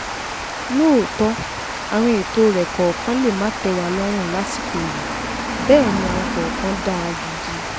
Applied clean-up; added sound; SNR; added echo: none; Water; 5 dB; none.